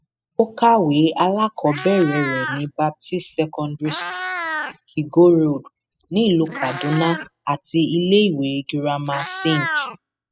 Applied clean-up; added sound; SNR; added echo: classical method spectral subtraction.